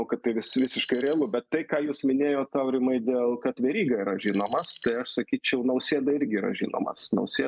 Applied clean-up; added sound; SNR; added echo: neural mask model RNNoise.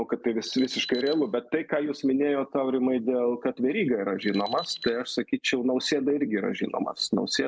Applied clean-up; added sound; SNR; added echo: none; Alarm; 17 dB; none.